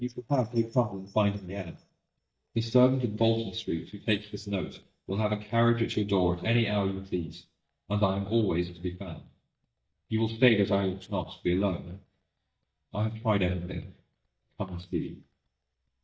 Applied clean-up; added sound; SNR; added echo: neural mask model DeepFilterNet 3.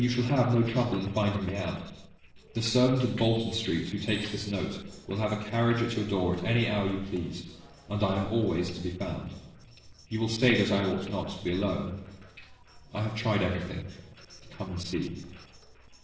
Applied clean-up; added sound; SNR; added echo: neural separator model SepFormer DNS4.